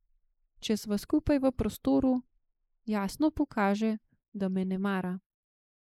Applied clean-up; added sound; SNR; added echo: neural mask model Resemble Enhance denoiser.